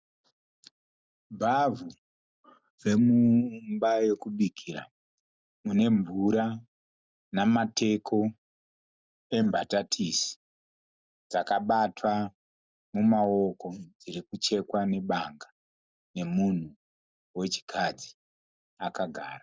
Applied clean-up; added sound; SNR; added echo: none; none; none; none.